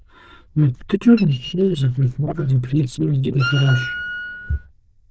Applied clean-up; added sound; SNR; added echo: neural diffusion model UNIVERSE++.